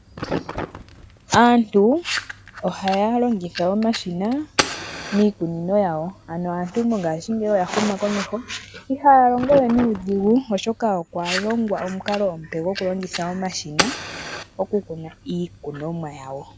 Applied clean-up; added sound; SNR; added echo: none; Fire; 11 dB; none.